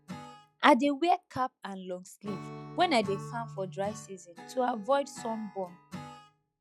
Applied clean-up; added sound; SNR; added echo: classical method log-MMSE.